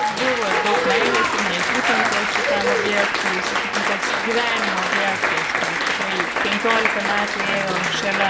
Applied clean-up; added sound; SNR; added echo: none; Applause; -5 dB; reverberation time 0.4 s.